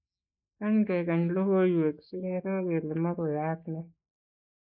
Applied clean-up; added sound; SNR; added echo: neural mask model Resemble Enhance denoiser.